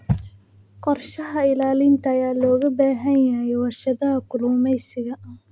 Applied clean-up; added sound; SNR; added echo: none; none; none; none.